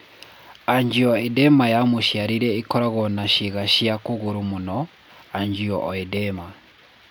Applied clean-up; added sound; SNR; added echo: none; none; none; none.